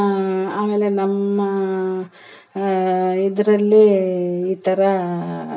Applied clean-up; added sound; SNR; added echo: none; none; none; none.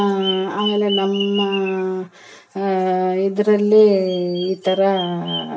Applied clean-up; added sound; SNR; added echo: none; Bird vocalization, bird call, bird song; 13 dB; none.